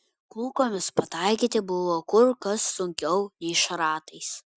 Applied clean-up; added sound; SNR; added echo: none; none; none; none.